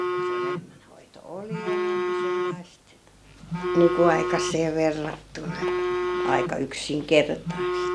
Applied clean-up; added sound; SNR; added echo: none; Telephone; 1 dB; none.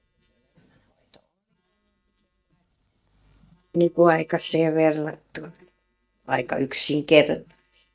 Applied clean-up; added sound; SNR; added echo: neural mask model DeepFilterNet 3.